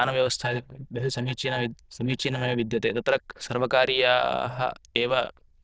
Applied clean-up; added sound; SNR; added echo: neural diffusion model UNIVERSE++.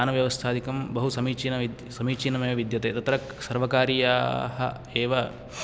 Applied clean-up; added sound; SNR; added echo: none; none; none; none.